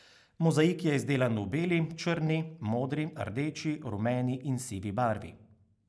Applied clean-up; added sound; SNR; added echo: none; none; none; none.